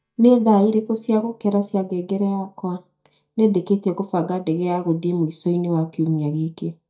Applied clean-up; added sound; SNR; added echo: neural mask model DeepFilterNet 3.